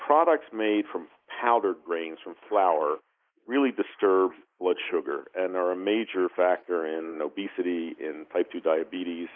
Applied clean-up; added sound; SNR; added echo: neural mask model Resemble Enhance denoiser.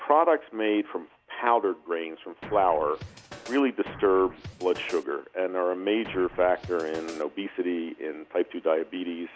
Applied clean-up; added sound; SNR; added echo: none; Scratching (performance technique); 16 dB; none.